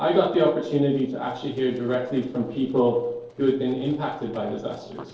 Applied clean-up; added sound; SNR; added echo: neural separator model SepFormer DNS4.